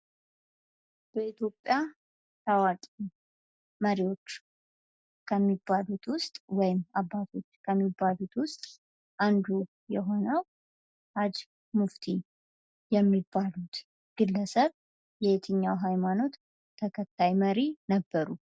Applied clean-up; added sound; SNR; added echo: none; none; none; none.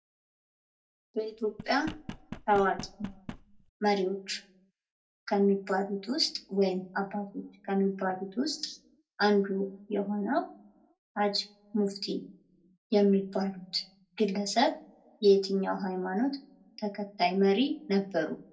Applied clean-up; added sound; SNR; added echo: none; Knock; 14 dB; reverberation time 0.2 s.